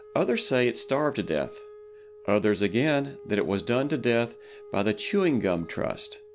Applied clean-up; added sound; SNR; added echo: none; Wind instrument, woodwind instrument; 18 dB; none.